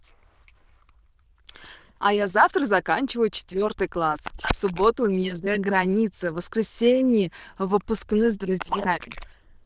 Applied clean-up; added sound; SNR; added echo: neural diffusion model UNIVERSE++.